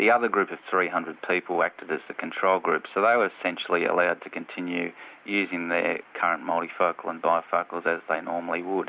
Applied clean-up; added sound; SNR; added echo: none; none; none; none.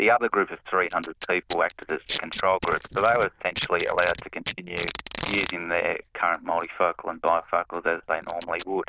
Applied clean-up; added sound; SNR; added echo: neural diffusion model UNIVERSE++.